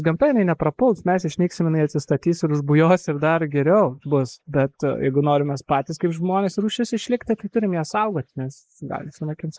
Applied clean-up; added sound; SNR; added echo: neural mask model Resemble Enhance denoiser.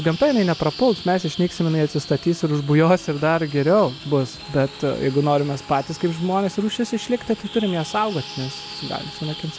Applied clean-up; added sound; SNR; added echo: none; Bird vocalization, bird call, bird song + Motorcycle / Engine; 16 dB; none.